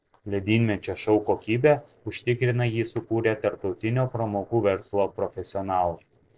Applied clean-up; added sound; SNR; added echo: neural separator model SepFormer DNS4.